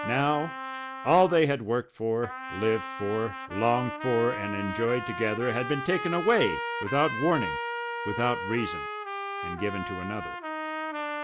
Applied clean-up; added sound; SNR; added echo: none; Trumpet; 6 dB; none.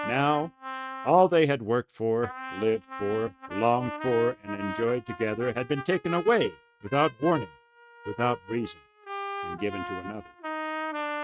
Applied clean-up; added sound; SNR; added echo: neural mask model RNNoise.